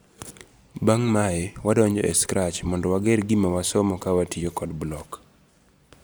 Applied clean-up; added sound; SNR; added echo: none; none; none; none.